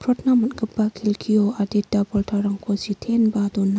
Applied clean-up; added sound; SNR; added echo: none; none; none; none.